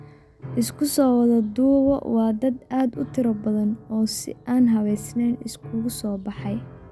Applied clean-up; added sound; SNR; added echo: none; Piano; 18 dB; none.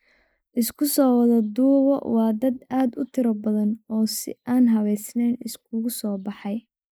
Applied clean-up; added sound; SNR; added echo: neural mask model Resemble Enhance denoiser.